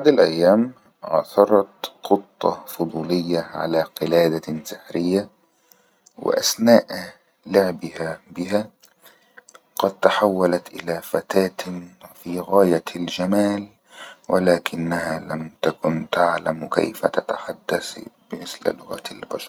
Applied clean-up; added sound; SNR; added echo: none; none; none; none.